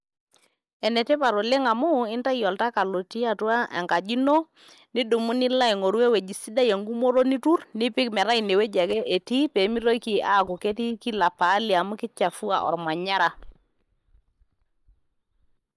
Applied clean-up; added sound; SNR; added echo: neural mask model DeepFilterNet 3.